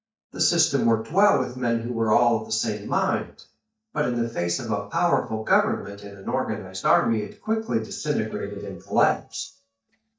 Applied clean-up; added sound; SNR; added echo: neural mask model DeepFilterNet 3.